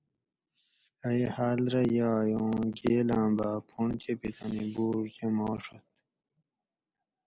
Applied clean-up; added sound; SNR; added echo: none; none; none; none.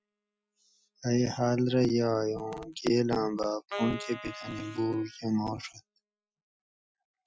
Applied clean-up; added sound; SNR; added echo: classical method Wiener filter.